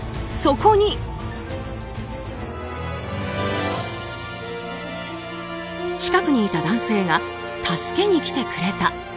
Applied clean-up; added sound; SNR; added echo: none; none; none; none.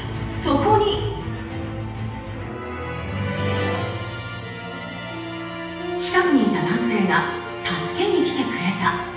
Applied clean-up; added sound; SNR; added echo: none; none; none; reverberation time 0.9 s.